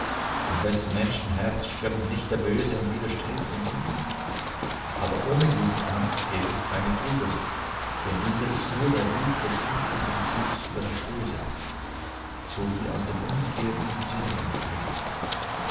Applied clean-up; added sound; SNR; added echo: none; Run; 1 dB; reverberation time 0.8 s.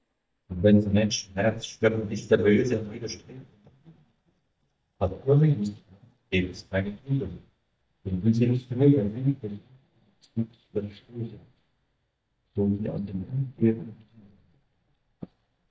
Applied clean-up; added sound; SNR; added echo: neural mask model DeepFilterNet 3.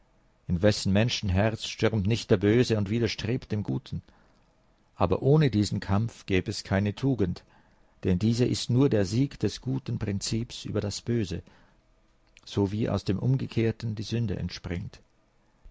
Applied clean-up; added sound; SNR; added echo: none; none; none; none.